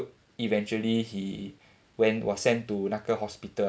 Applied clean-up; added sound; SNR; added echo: none; none; none; none.